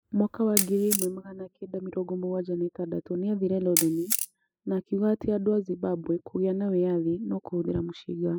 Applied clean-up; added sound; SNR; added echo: classical method spectral subtraction.